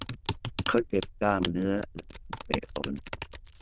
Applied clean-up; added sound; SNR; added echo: neural diffusion model UNIVERSE++.